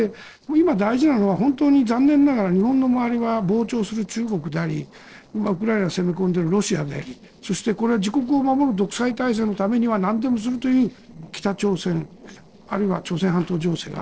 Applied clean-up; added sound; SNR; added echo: neural separator model SepFormer DNS4.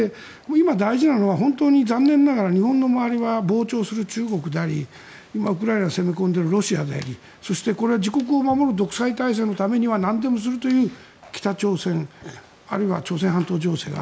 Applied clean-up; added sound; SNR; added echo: none; none; none; none.